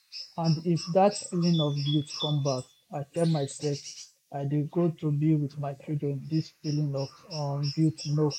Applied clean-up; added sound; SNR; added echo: neural mask model Resemble Enhance denoiser.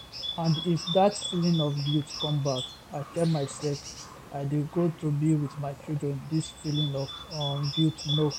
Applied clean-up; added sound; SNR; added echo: none; Bird; 10 dB; none.